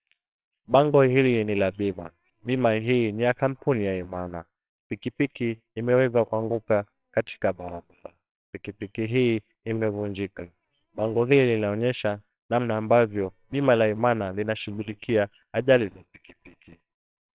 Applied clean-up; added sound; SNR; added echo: neural separator model SepFormer WHAMR!.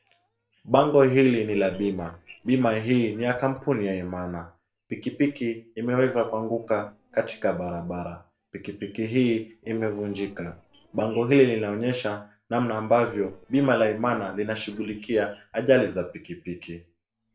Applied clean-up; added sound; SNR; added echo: neural separator model SepFormer DNS4.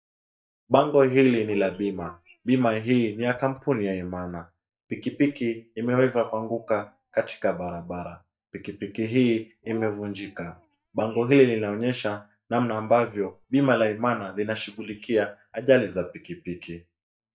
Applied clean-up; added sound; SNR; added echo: neural mask model DeepFilterNet 3.